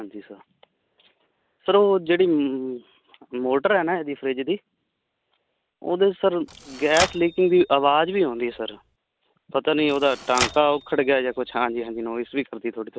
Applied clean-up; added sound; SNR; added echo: none; Typewriter; 11 dB; none.